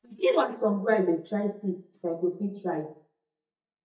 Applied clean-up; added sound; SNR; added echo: neural mask model DeepFilterNet 3.